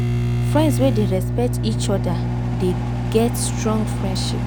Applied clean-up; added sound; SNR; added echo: none; Microwave oven; -3 dB; none.